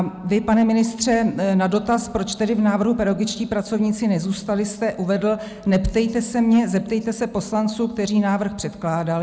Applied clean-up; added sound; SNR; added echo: none; none; none; none.